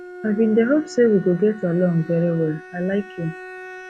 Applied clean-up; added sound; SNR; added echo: none; Bowed string instrument; 17 dB; none.